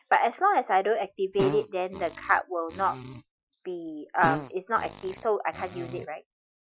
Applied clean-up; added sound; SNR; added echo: classical method Wiener filter.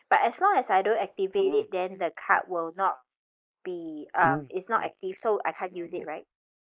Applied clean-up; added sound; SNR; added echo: neural mask model Resemble Enhance denoiser.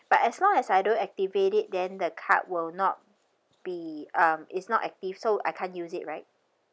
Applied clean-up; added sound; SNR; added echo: none; none; none; none.